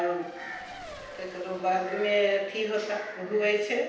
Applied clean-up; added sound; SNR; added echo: none; Race car, auto racing; 17 dB; reverberation time 0.9 s.